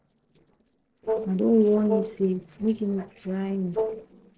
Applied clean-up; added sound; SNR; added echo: neural separator model SepFormer DNS4.